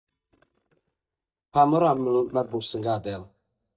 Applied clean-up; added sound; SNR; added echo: neural mask model DeepFilterNet 3.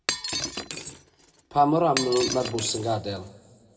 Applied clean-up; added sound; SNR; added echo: none; Shatter; 7 dB; reverberation time 1.0 s.